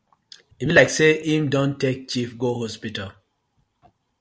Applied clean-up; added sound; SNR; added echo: none; none; none; none.